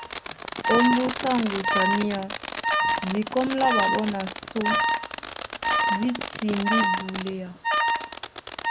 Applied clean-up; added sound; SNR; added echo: none; Alarm + Fireworks; -2 dB; none.